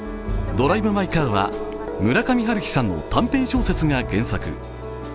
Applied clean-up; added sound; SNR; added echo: none; Guitar; 13 dB; none.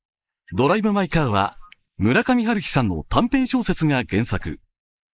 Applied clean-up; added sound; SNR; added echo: neural mask model Resemble Enhance denoiser.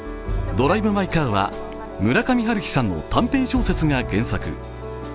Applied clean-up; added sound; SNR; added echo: none; none; none; none.